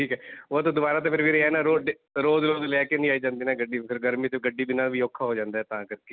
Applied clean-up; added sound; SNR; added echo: none; none; none; none.